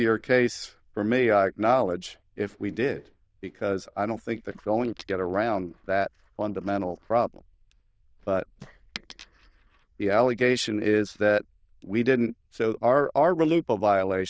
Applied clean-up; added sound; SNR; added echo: neural diffusion model UNIVERSE++.